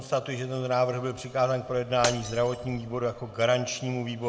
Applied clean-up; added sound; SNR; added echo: none; Shatter; 11 dB; reverberation time 0.8 s.